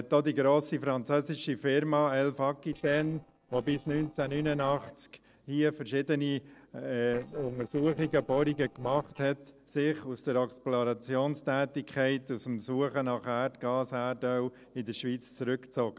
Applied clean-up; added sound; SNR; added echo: neural separator model SepFormer DNS4.